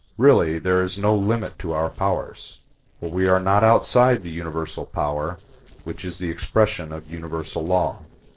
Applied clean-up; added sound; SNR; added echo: neural separator model SepFormer DNS4.